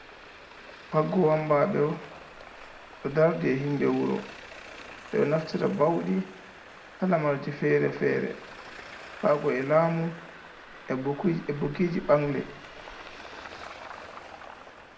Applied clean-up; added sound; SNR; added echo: none; Traffic noise, roadway noise; 17 dB; reverberation time 0.6 s.